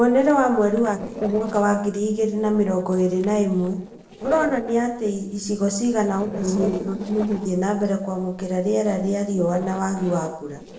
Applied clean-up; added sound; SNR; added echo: neural separator model SepFormer DNS4.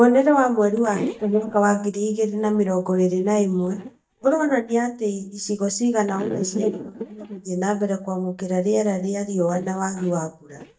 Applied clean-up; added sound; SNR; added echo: neural mask model DeepFilterNet 3.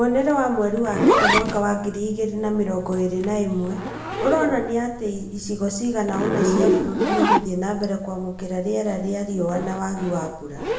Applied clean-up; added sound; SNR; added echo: none; Zipper (clothing); 2 dB; reverberation time 0.8 s.